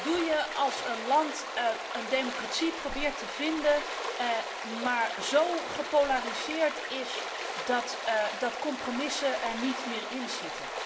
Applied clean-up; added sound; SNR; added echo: none; Stream; 5 dB; reverberation time 1.5 s.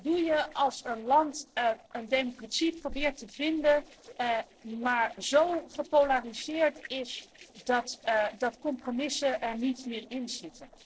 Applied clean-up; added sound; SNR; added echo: neural separator model SepFormer DNS4.